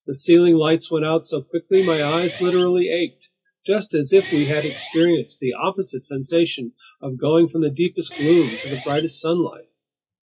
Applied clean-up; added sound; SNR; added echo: classical method log-MMSE.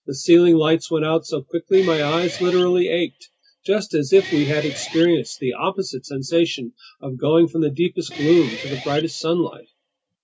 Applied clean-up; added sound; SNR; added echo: none; Guitar; 15 dB; none.